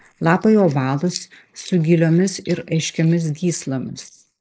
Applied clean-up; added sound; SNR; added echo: neural mask model Resemble Enhance denoiser.